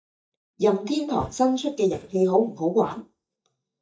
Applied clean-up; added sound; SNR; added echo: neural mask model DeepFilterNet 3.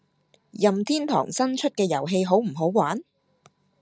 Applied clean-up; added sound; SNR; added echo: none; none; none; none.